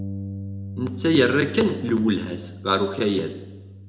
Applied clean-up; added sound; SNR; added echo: none; Bass guitar; 11 dB; reverberation time 0.6 s.